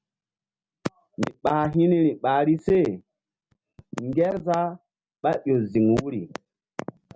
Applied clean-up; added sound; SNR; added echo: none; none; none; none.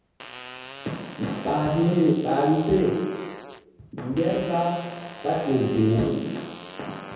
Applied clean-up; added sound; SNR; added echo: none; Fart; 16 dB; reverberation time 1.2 s.